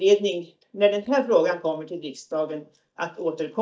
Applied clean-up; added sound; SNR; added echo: neural mask model DeepFilterNet 3.